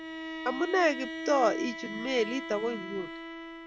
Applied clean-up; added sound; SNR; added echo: none; Bowed string instrument; 7 dB; none.